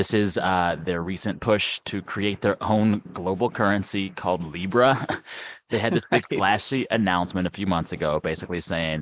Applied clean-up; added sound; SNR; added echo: neural mask model Resemble Enhance denoiser.